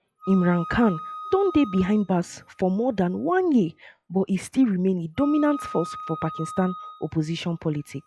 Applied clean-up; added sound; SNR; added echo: classical method log-MMSE.